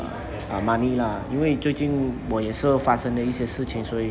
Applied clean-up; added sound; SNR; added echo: none; none; none; none.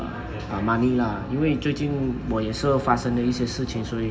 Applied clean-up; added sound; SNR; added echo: none; none; none; reverberation time 2.9 s.